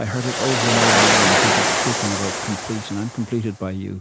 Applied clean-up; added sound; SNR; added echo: none; Waves, surf; -4 dB; none.